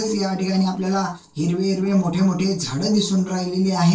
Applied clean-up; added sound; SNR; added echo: neural separator model SepFormer DNS4.